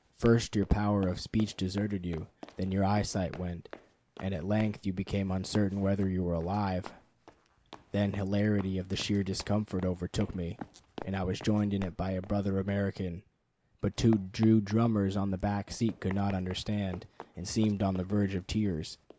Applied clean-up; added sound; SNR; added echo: none; Run; 20 dB; none.